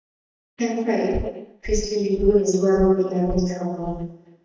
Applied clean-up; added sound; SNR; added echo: neural mask model DeepFilterNet 3.